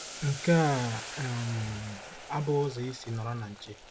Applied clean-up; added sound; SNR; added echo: none; Boiling; 12 dB; none.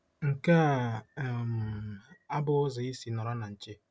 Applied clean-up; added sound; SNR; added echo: none; none; none; none.